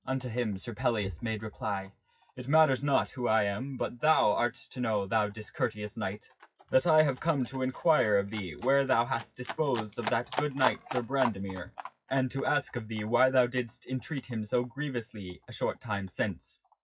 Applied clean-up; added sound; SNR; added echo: classical method WPE with log-MMSE.